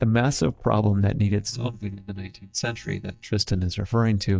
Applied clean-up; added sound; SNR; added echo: neural mask model DeepFilterNet 3.